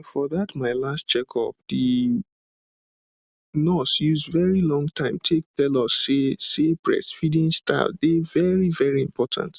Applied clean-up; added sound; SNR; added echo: none; none; none; none.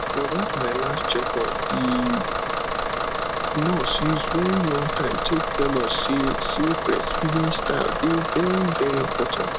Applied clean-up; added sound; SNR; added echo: none; Bus / Engine; 0 dB; none.